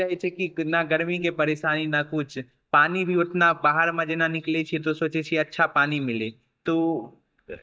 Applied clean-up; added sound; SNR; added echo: neural mask model DeepFilterNet 3.